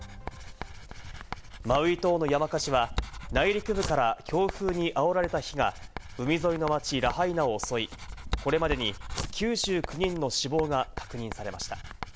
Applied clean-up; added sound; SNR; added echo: none; Writing; 9 dB; none.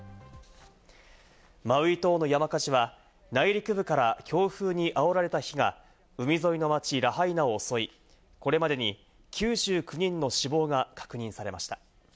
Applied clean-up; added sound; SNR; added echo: none; none; none; none.